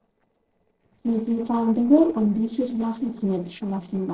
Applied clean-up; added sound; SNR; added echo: neural separator model SepFormer DNS4.